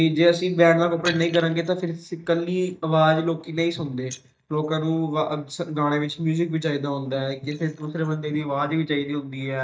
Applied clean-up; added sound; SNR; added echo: neural mask model DeepFilterNet 3.